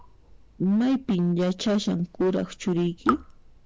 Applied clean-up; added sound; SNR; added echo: none; Raindrop / Drip; 13 dB; none.